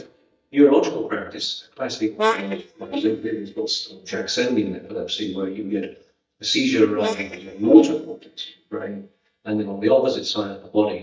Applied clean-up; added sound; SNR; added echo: neural mask model DeepFilterNet 3.